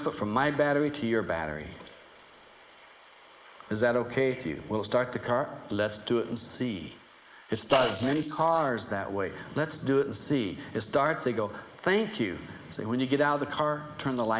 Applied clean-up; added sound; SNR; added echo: neural mask model Resemble Enhance denoiser.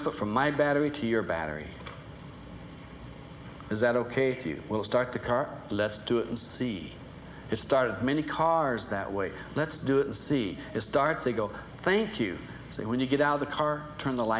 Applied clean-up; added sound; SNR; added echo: none; none; none; none.